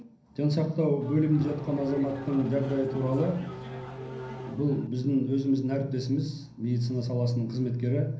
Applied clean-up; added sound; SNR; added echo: none; Race car, auto racing / Engine starting; 11 dB; reverberation time 0.6 s.